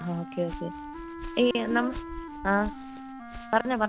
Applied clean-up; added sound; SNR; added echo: none; Walk, footsteps + Wind instrument, woodwind instrument; 10 dB; none.